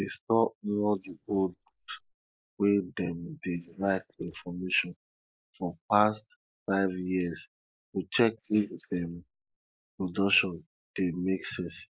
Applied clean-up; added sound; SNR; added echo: neural mask model Resemble Enhance denoiser.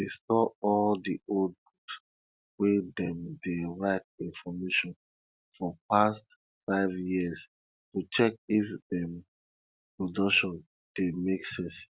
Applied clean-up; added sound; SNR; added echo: none; none; none; none.